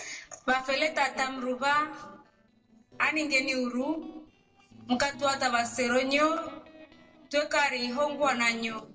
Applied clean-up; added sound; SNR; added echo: neural separator model SepFormer DNS4.